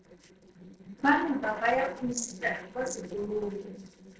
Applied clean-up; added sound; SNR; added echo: neural separator model SepFormer DNS4.